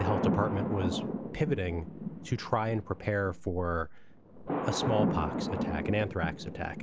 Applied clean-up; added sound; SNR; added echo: none; Thunder; 2 dB; none.